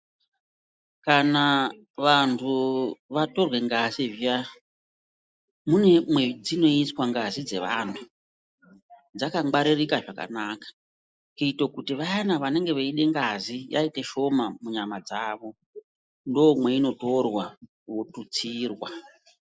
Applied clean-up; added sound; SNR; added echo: neural mask model Resemble Enhance denoiser.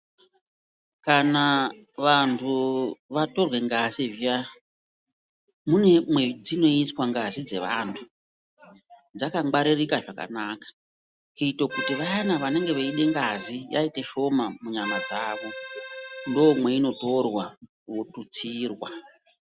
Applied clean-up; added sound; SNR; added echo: none; Accordion; 8 dB; none.